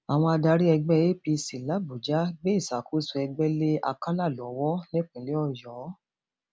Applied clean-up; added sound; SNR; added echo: none; none; none; none.